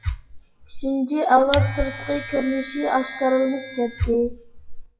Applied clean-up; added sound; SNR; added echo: classical method WPE with log-MMSE.